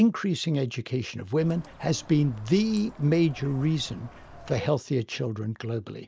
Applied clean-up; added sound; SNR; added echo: none; Bird; 19 dB; none.